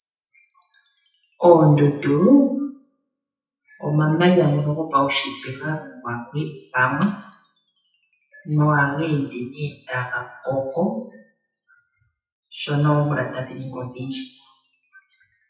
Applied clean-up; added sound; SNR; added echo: classical method WPE with log-MMSE.